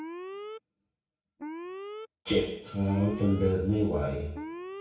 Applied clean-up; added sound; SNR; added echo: none; Alarm; 11 dB; reverberation time 0.6 s.